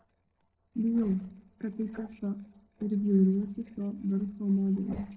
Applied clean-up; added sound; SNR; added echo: neural separator model SepFormer DNS4.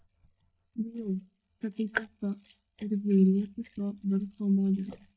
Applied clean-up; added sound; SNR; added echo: neural mask model DeepFilterNet 3.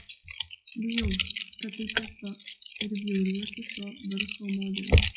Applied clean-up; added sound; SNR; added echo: classical method WPE with log-MMSE.